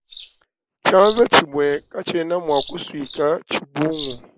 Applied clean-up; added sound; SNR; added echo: neural mask model Resemble Enhance denoiser.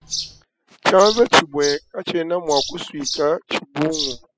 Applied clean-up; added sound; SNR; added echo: classical method spectral subtraction.